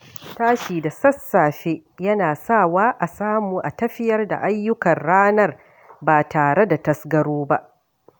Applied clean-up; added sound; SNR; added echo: none; none; none; none.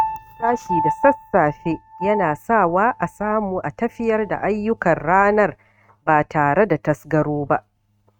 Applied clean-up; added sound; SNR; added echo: neural mask model RNNoise.